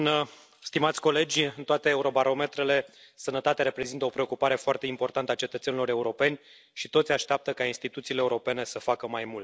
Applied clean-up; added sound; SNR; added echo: none; none; none; none.